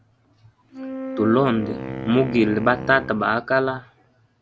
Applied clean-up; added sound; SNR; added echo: none; Wind instrument, woodwind instrument; 10 dB; none.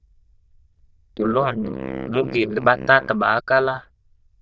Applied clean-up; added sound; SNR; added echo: neural diffusion model UNIVERSE++.